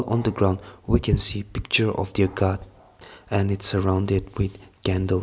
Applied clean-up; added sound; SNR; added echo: none; none; none; none.